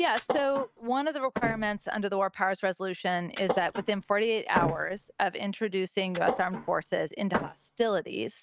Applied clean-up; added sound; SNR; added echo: neural mask model RNNoise.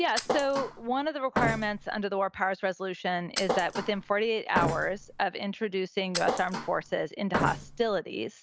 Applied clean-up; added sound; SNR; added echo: none; Thump, thud; 4 dB; none.